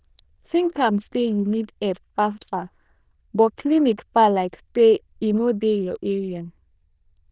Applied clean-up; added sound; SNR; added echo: neural diffusion model UNIVERSE++.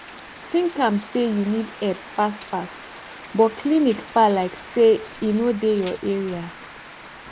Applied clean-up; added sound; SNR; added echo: none; Rain; 17 dB; none.